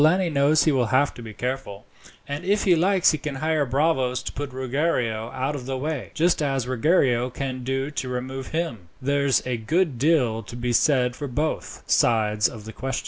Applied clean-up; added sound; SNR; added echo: none; none; none; none.